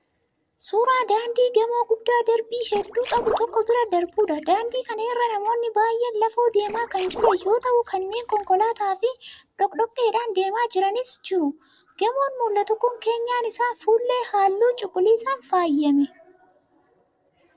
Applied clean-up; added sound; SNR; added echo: neural separator model SepFormer DNS4.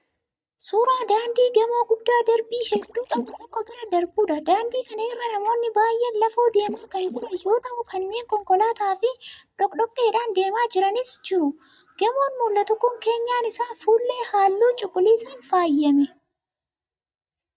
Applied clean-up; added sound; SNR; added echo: neural mask model DeepFilterNet 3.